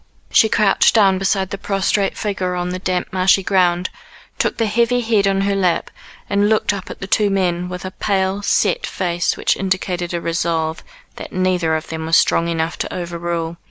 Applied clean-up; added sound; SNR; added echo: none; none; none; none.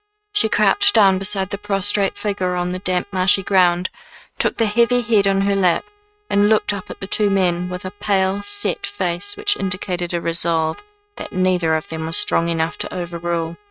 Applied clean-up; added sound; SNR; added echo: neural mask model RNNoise.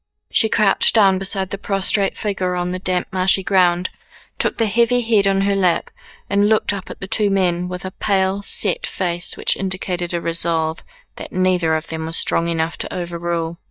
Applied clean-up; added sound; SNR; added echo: neural mask model DeepFilterNet 3.